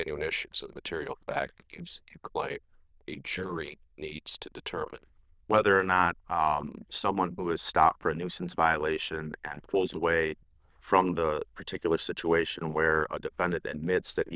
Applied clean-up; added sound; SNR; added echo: neural diffusion model UNIVERSE++.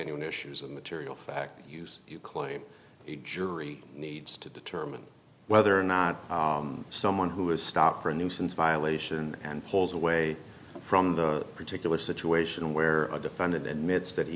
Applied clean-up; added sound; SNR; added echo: none; none; none; none.